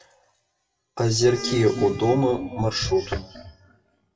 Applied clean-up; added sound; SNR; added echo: classical method WPE with log-MMSE.